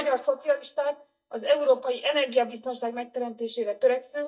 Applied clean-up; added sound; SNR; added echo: neural mask model DeepFilterNet 3.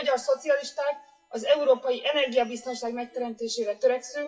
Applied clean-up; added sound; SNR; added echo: classical method WPE with log-MMSE.